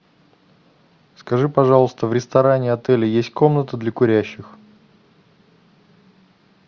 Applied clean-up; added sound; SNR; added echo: none; none; none; none.